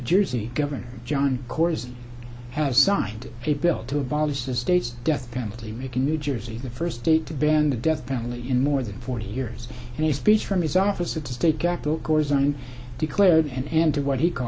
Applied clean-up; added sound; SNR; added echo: none; none; none; none.